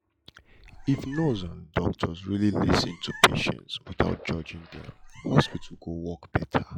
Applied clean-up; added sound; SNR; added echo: classical method log-MMSE.